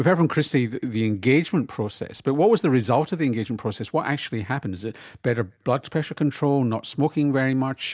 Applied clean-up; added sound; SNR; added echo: none; none; none; none.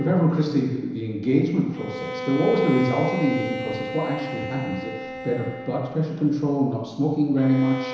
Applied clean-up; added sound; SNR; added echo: none; Bowed string instrument; 9 dB; reverberation time 1.0 s.